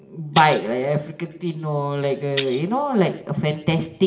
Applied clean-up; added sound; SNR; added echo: none; Shatter; 12 dB; reverberation time 1.5 s.